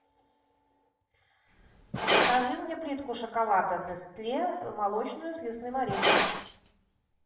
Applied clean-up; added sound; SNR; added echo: none; Glass; 1 dB; reverberation time 0.7 s.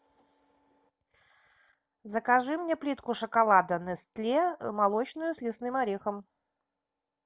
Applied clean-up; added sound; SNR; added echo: none; none; none; none.